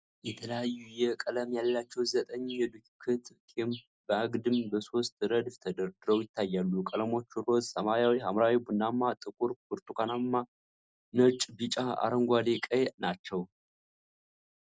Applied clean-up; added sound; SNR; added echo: none; none; none; none.